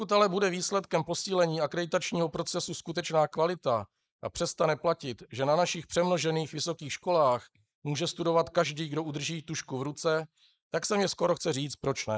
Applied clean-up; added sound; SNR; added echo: neural mask model Resemble Enhance denoiser.